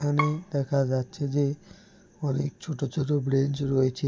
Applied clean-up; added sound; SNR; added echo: none; Bowed string instrument; 10 dB; none.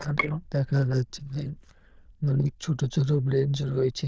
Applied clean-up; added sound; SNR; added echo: neural diffusion model UNIVERSE++.